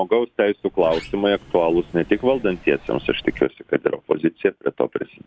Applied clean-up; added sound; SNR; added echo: none; Sliding door; 19 dB; none.